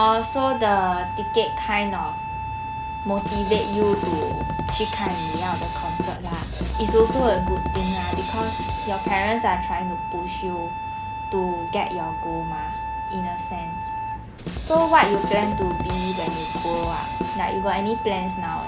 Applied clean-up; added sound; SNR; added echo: none; Drum kit + Wind instrument, woodwind instrument; 3 dB; none.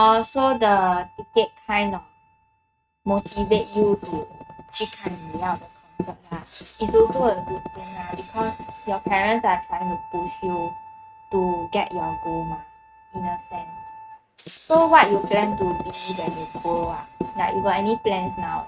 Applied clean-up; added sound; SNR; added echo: neural mask model RNNoise.